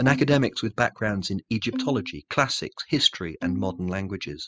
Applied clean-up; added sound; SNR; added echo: classical method spectral subtraction.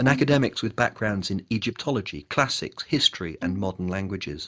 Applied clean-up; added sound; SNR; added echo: neural mask model Resemble Enhance denoiser.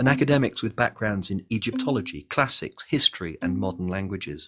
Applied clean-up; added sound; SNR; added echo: classical method log-MMSE.